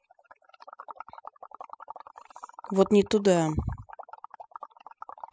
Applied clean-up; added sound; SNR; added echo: classical method spectral subtraction.